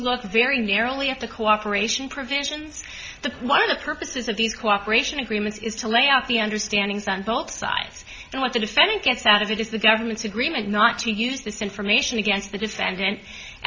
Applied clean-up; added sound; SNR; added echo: none; none; none; none.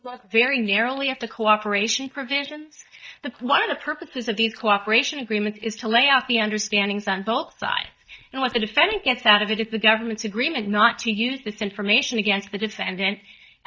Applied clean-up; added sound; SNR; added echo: neural mask model DeepFilterNet 3.